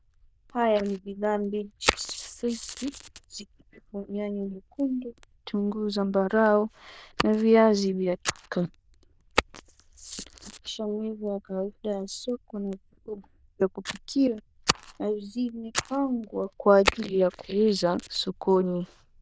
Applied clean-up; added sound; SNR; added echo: neural diffusion model UNIVERSE++.